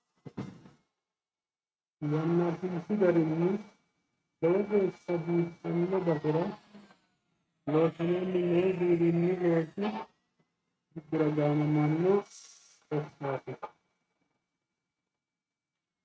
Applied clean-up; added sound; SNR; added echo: neural mask model RNNoise.